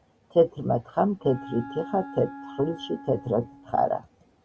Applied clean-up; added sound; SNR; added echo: none; Wind instrument, woodwind instrument; 15 dB; none.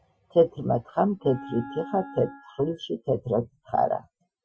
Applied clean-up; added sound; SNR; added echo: classical method Wiener filter.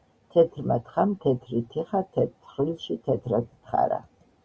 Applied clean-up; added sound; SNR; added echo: none; none; none; none.